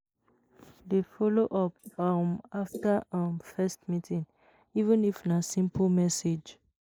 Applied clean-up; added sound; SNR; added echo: neural mask model Resemble Enhance denoiser.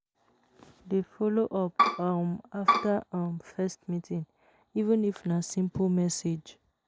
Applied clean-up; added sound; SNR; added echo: none; Bowed string instrument; -4 dB; none.